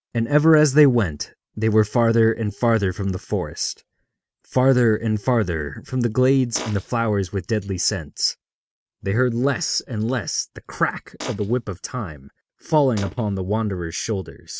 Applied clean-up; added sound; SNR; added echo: neural mask model RNNoise.